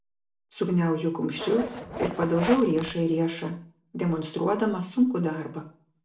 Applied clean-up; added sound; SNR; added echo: none; Zipper (clothing); 10 dB; reverberation time 0.4 s.